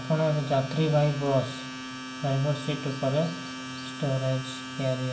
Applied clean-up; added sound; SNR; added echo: none; Domestic sounds, home sounds; 10 dB; reverberation time 0.8 s.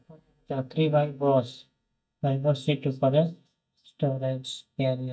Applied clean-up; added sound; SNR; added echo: neural mask model DeepFilterNet 3.